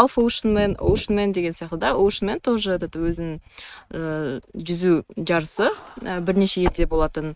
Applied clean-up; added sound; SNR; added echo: neural mask model RNNoise.